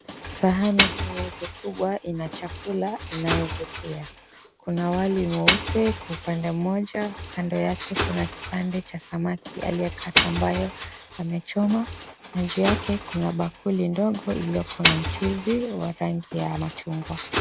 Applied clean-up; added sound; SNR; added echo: none; Engine; 4 dB; none.